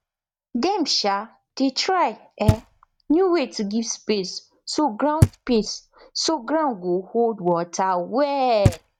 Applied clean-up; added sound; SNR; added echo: neural mask model RNNoise.